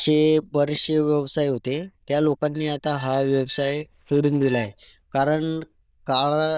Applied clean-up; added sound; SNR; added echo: neural diffusion model UNIVERSE++.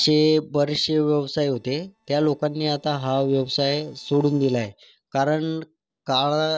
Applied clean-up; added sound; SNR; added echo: neural separator model SepFormer DNS4.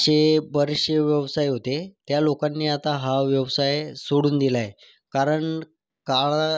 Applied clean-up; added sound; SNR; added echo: none; none; none; none.